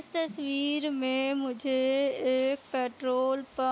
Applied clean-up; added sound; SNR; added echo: none; none; none; none.